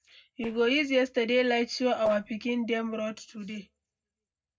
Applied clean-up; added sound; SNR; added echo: neural separator model SepFormer DNS4.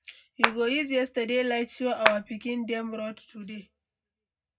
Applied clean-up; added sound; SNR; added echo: none; Clapping; -4 dB; reverberation time 0.3 s.